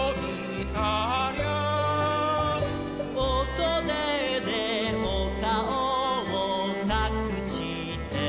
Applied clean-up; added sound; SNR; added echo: none; Wind instrument, woodwind instrument; 18 dB; none.